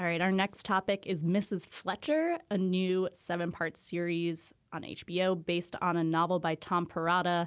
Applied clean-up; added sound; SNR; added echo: none; none; none; none.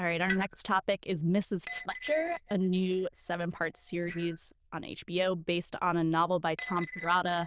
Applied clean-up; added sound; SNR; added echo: neural diffusion model UNIVERSE++.